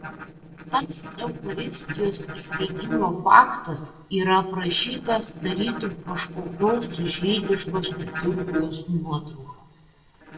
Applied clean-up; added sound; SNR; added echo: neural separator model SepFormer DNS4.